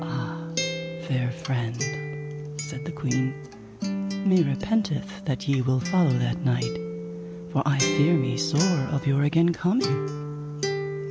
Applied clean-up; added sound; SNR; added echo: none; Acoustic guitar; 5 dB; none.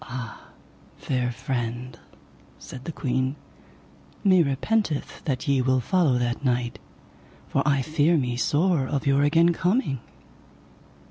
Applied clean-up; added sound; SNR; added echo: none; none; none; none.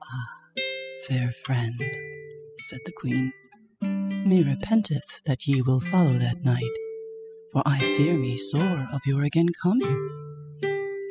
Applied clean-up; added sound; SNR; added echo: classical method spectral subtraction.